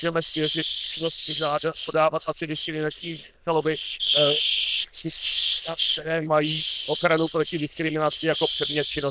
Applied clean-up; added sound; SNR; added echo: neural diffusion model UNIVERSE++.